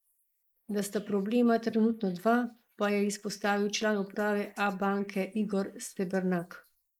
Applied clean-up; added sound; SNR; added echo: neural mask model Resemble Enhance denoiser.